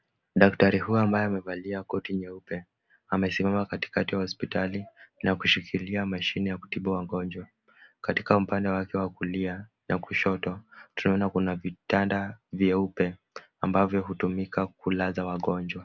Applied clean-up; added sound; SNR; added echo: none; none; none; none.